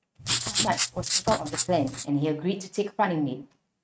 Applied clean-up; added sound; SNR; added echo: neural mask model RNNoise.